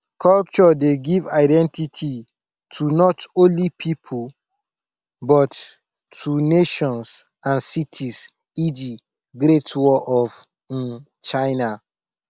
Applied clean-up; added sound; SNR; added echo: none; none; none; none.